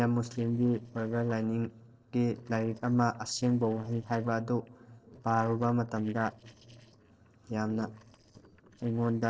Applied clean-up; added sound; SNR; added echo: neural separator model SepFormer DNS4.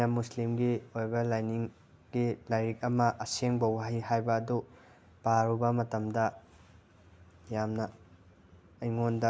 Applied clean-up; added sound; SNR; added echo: none; none; none; none.